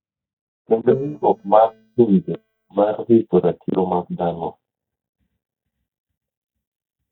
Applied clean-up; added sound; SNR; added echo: neural mask model DeepFilterNet 3.